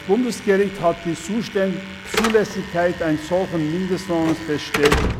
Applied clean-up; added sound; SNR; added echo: none; Slam / Alarm; 6 dB; none.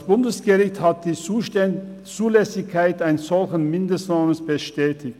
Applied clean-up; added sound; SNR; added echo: none; none; none; none.